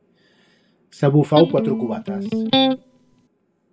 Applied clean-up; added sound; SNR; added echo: none; Electric guitar; 0 dB; reverberation time 0.2 s.